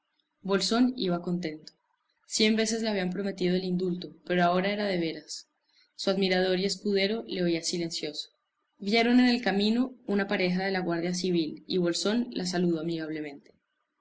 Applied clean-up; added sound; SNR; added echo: none; none; none; none.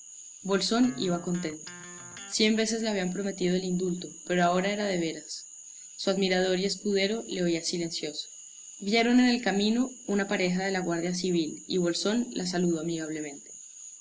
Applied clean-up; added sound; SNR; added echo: none; Cricket / Frog + Electric guitar; 17 dB; none.